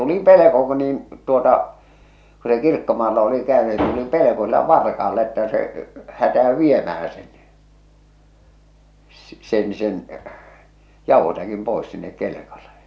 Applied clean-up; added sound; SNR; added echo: none; none; none; none.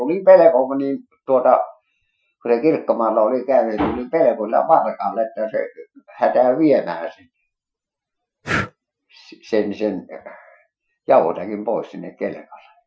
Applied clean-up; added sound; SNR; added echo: classical method Wiener filter.